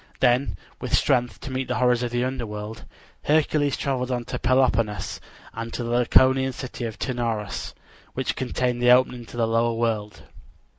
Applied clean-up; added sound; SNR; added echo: none; none; none; none.